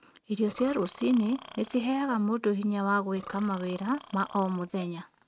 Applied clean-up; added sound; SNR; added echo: neural mask model RNNoise.